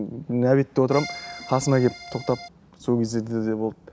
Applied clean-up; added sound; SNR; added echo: none; Accordion; 14 dB; none.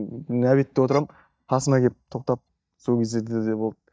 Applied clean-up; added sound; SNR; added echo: neural mask model DeepFilterNet 3.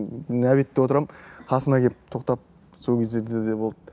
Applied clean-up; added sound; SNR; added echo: none; none; none; none.